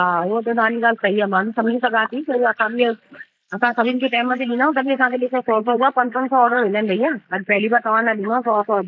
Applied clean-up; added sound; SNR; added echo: neural mask model Resemble Enhance denoiser.